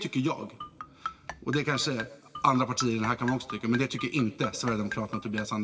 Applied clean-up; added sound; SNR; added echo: none; Marimba, xylophone; 11 dB; reverberation time 1.4 s.